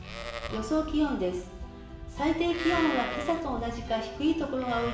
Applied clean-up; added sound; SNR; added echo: none; Livestock, farm animals, working animals; 9 dB; reverberation time 0.7 s.